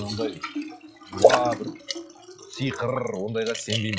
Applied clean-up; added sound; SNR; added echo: classical method log-MMSE.